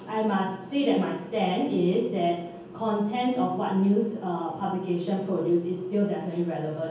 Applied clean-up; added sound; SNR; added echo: none; none; none; reverberation time 0.9 s.